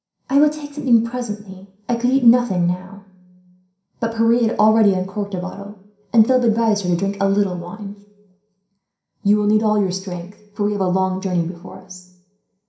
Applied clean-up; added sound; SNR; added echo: none; none; none; reverberation time 0.5 s.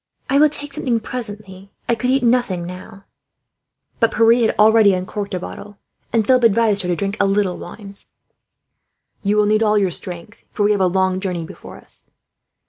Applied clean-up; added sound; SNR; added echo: none; none; none; none.